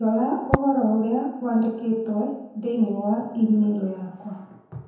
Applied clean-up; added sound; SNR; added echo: none; Tap; 9 dB; reverberation time 1.0 s.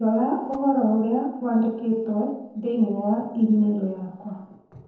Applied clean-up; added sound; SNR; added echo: neural separator model SepFormer DNS4.